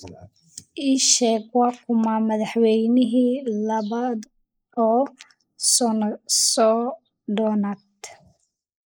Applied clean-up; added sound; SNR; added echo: neural mask model Resemble Enhance denoiser.